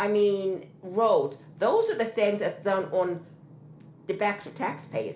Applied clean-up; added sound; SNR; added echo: none; none; none; reverberation time 0.4 s.